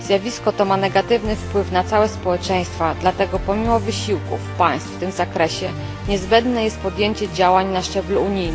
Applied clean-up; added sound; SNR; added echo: none; Musical instrument; 9 dB; none.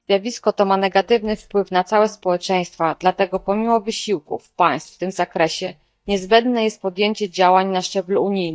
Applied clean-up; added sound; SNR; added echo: neural mask model DeepFilterNet 3.